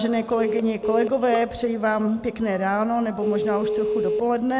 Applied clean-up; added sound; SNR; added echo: none; Telephone; 5 dB; none.